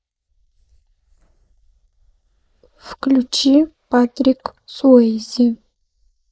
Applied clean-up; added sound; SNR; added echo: neural mask model Resemble Enhance denoiser.